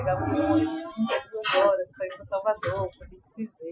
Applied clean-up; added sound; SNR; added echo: classical method Wiener filter.